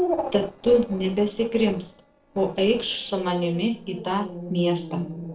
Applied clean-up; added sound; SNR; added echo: neural separator model SepFormer DNS4.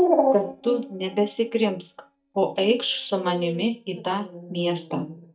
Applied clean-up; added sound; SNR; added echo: neural mask model DeepFilterNet 3.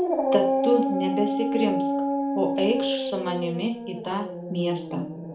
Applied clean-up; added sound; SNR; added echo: none; Dog; -1 dB; reverberation time 0.4 s.